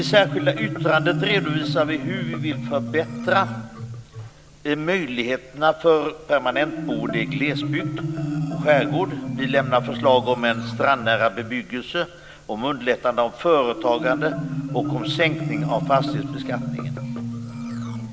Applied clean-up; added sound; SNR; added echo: none; Marimba, xylophone; 6 dB; none.